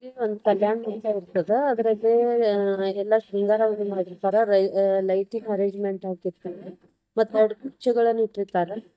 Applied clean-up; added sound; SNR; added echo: neural mask model DeepFilterNet 3.